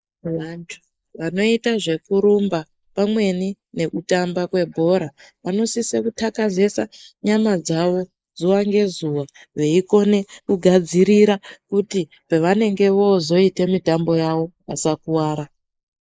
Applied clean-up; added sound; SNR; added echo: neural mask model Resemble Enhance denoiser.